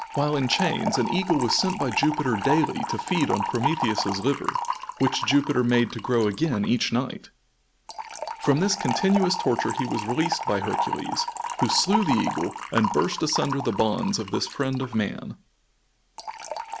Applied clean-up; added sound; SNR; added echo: none; Fill (with liquid) / Trickle, dribble; 6 dB; none.